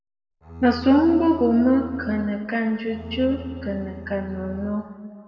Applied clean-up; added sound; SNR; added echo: none; Bowed string instrument; 15 dB; reverberation time 1.8 s.